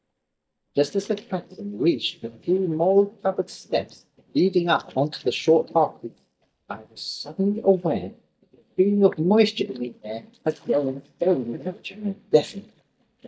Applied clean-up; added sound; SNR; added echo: neural mask model DeepFilterNet 3.